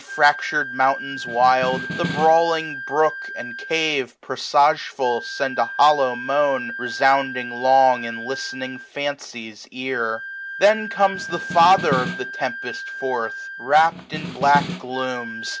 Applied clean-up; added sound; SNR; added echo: none; Snare drum + Wind instrument, woodwind instrument; 10 dB; none.